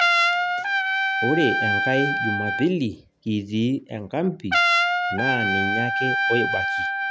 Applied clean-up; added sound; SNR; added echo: none; Trumpet; -3 dB; none.